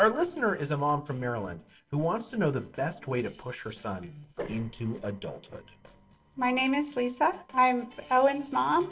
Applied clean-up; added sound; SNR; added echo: neural separator model SepFormer DNS4.